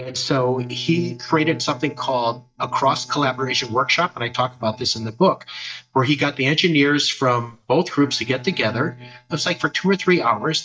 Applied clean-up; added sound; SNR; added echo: neural mask model DeepFilterNet 3.